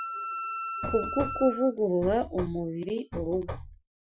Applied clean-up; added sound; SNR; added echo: classical method Wiener filter.